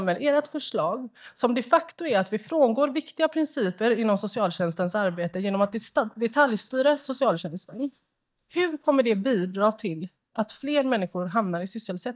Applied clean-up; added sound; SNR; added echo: neural mask model DeepFilterNet 3.